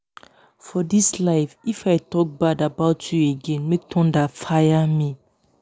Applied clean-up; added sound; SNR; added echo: none; none; none; none.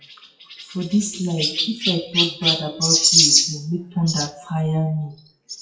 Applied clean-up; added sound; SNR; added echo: classical method WPE with log-MMSE.